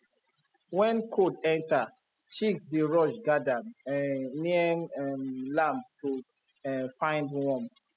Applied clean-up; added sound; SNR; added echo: classical method spectral subtraction.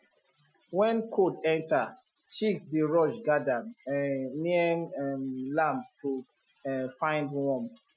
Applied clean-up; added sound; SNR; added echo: classical method Wiener filter.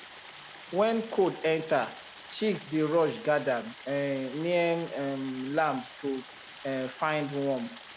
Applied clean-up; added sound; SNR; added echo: none; Stream; 17 dB; none.